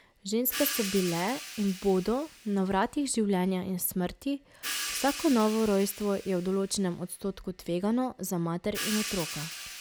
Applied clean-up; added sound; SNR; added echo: none; Crash cymbal / Hi-hat; 11 dB; none.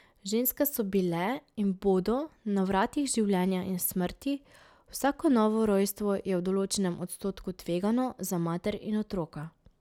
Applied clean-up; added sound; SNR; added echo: none; none; none; none.